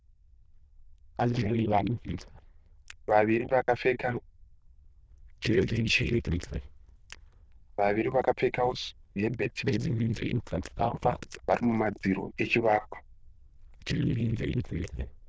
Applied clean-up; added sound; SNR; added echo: neural diffusion model UNIVERSE++.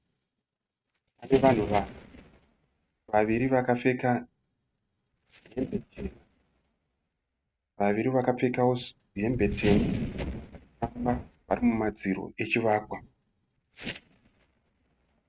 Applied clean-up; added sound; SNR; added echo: neural mask model RNNoise.